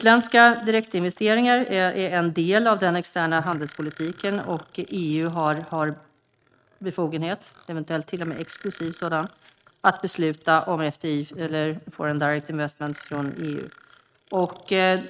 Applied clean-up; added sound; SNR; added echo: neural mask model RNNoise.